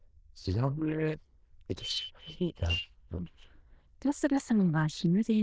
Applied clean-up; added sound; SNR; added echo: neural diffusion model UNIVERSE++.